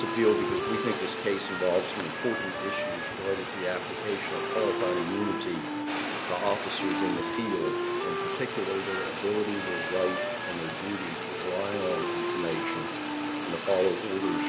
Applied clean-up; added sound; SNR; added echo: none; Fire + Wind instrument, woodwind instrument; 0 dB; none.